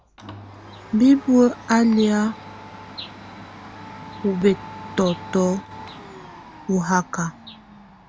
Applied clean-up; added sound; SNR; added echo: none; Domestic sounds, home sounds; 17 dB; none.